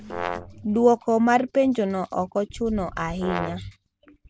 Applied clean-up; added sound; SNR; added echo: none; Brass instrument; 8 dB; none.